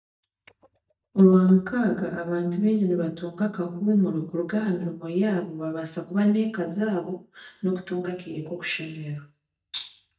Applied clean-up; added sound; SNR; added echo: neural mask model DeepFilterNet 3.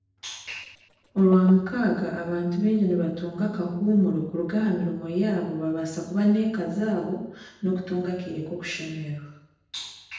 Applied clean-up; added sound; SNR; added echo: neural separator model SepFormer DNS4.